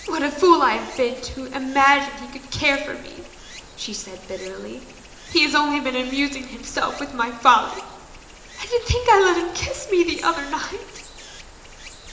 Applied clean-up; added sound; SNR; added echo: none; Stream; 19 dB; reverberation time 0.8 s.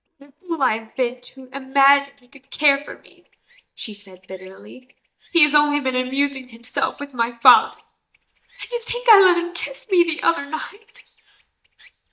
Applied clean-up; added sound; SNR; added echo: neural mask model DeepFilterNet 3.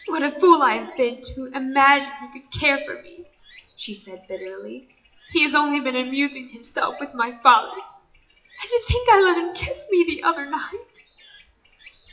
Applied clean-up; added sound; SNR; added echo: classical method WPE with log-MMSE.